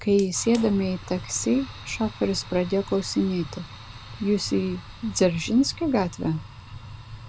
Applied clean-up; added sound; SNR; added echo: none; Fire; 14 dB; none.